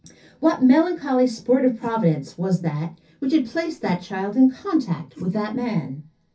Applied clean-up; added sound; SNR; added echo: none; Whoosh, swoosh, swish; 19 dB; reverberation time 0.3 s.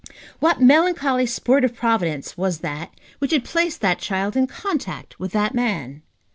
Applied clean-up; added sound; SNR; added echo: none; none; none; none.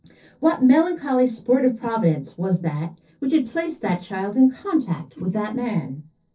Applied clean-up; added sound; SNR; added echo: neural separator model SepFormer DNS4.